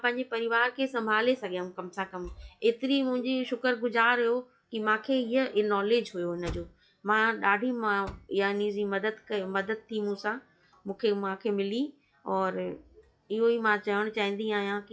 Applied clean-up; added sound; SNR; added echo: classical method log-MMSE.